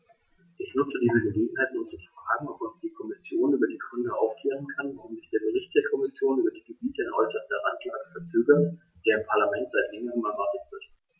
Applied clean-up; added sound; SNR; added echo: none; none; none; none.